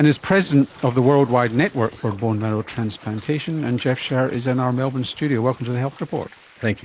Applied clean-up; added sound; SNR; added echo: neural mask model Resemble Enhance denoiser.